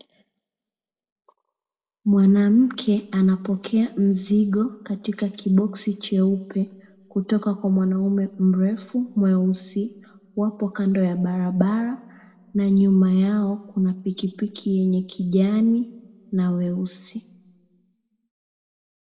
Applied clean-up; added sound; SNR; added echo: none; none; none; reverberation time 0.9 s.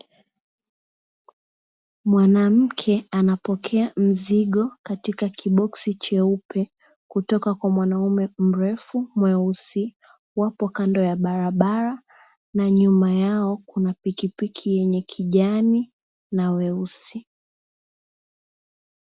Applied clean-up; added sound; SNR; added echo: none; none; none; none.